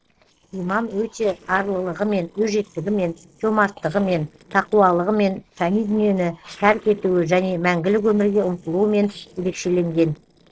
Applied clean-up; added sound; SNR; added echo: neural separator model SepFormer DNS4.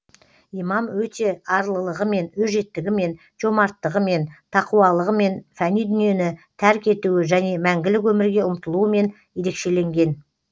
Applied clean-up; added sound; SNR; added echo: none; none; none; none.